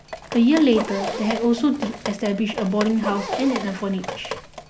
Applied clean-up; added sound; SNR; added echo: none; Zipper (clothing) + Drip; 9 dB; none.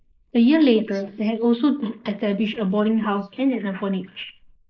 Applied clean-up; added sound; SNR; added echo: neural mask model Resemble Enhance denoiser.